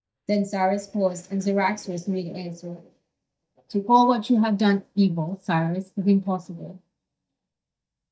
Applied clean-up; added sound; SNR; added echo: neural mask model DeepFilterNet 3.